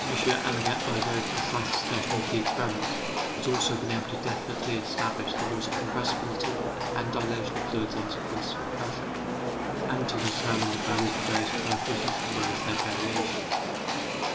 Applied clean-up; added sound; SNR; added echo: none; Livestock, farm animals, working animals; -3 dB; reverberation time 0.7 s.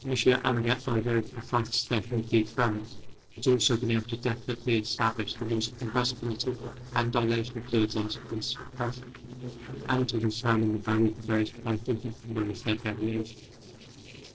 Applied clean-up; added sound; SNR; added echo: neural separator model SepFormer DNS4.